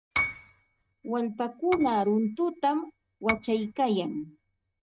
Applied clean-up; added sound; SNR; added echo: neural mask model RNNoise.